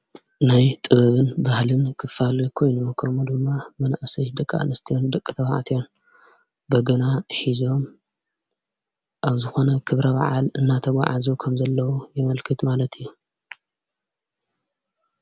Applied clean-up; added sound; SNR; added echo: none; none; none; none.